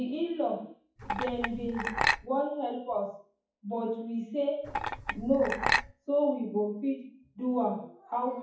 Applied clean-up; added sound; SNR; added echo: classical method WPE with log-MMSE.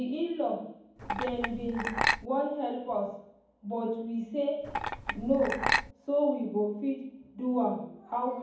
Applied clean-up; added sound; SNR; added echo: none; Chink, clink; 0 dB; reverberation time 1.2 s.